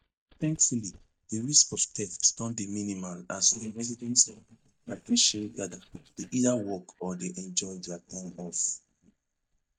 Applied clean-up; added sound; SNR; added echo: neural mask model DeepFilterNet 3.